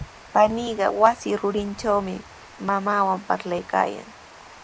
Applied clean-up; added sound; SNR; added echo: none; Water; 20 dB; none.